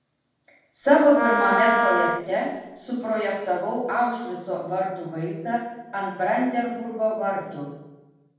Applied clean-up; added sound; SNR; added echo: none; Wind instrument, woodwind instrument; 0 dB; reverberation time 1.2 s.